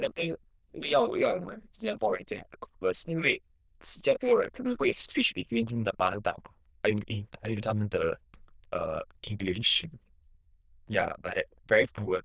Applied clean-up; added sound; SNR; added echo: neural diffusion model UNIVERSE++.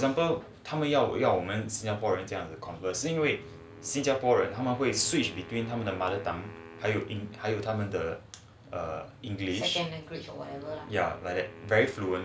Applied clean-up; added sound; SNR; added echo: none; Wind instrument, woodwind instrument + Musical instrument; 19 dB; none.